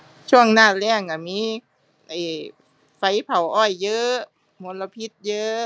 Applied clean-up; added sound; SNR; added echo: none; none; none; none.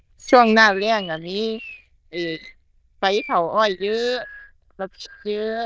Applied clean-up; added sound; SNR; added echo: neural diffusion model UNIVERSE++.